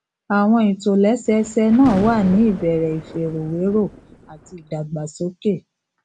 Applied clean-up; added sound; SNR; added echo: none; Thunder; 14 dB; none.